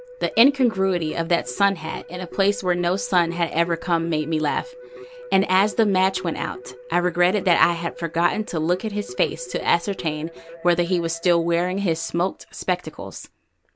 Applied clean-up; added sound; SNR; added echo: none; Keyboard (musical); 17 dB; none.